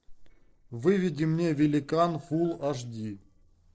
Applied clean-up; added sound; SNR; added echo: neural separator model SepFormer DNS4.